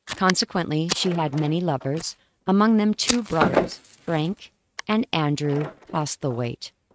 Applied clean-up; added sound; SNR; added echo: neural mask model RNNoise.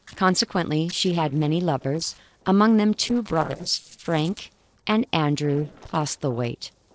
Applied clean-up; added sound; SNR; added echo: neural separator model SepFormer DNS4.